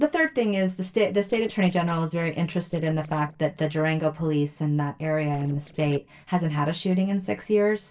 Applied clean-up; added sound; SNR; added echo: neural separator model SepFormer DNS4.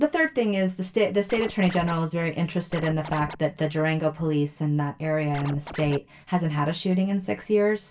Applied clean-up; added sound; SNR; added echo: none; Scratching (performance technique); 13 dB; reverberation time 0.2 s.